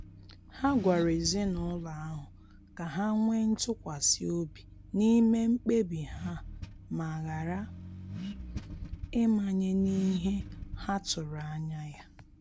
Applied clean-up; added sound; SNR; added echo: none; Accelerating, revving, vroom / Car; 13 dB; none.